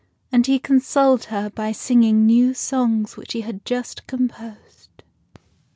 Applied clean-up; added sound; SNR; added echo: none; none; none; none.